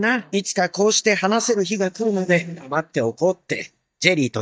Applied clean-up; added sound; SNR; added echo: neural mask model DeepFilterNet 3.